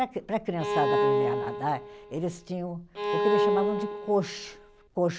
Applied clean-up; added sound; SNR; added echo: none; Bowed string instrument; -2 dB; none.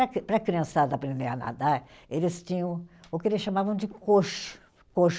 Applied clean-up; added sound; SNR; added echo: none; none; none; none.